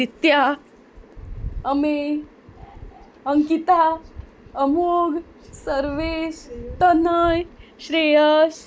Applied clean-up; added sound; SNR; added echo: none; none; none; none.